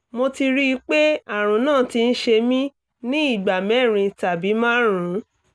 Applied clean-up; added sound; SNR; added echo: none; none; none; none.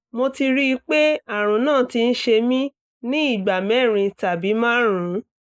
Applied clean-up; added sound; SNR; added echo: neural mask model Resemble Enhance denoiser.